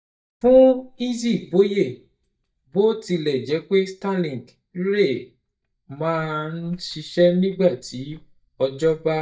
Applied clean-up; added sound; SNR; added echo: neural mask model DeepFilterNet 3.